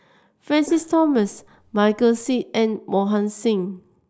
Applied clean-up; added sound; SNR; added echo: neural mask model Resemble Enhance denoiser.